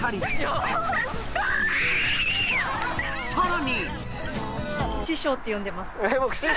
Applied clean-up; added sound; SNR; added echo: none; Trickle, dribble; 8 dB; none.